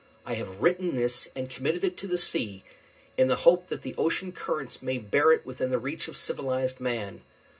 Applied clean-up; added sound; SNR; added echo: none; none; none; reverberation time 0.2 s.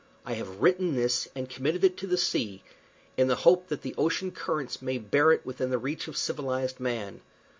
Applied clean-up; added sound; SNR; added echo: none; none; none; none.